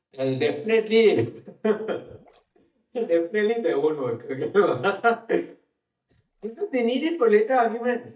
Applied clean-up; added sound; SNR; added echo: neural mask model DeepFilterNet 3.